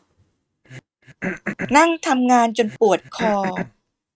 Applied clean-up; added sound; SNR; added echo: neural mask model RNNoise.